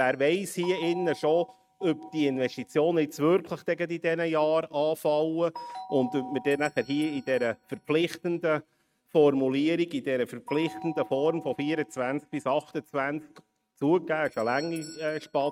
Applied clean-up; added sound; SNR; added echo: neural mask model RNNoise.